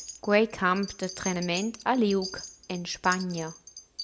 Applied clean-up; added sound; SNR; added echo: none; Wind chime; 14 dB; none.